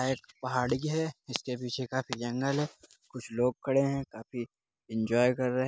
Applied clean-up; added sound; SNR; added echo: none; none; none; none.